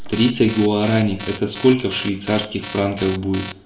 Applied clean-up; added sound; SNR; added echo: none; Alarm; 16 dB; reverberation time 0.4 s.